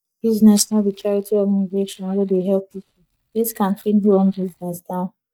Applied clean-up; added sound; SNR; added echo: neural mask model DeepFilterNet 3.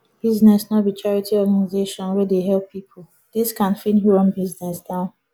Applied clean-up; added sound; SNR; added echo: none; none; none; none.